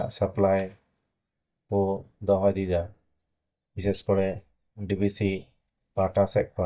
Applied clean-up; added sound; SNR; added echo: neural mask model DeepFilterNet 3.